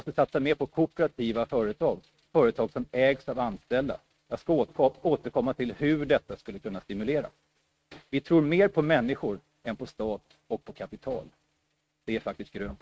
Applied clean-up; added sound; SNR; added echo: neural mask model RNNoise.